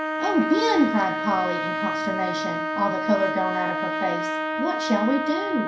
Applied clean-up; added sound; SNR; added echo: none; Trumpet; 2 dB; reverberation time 0.5 s.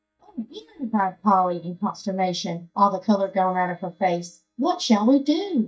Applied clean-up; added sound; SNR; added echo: neural mask model DeepFilterNet 3.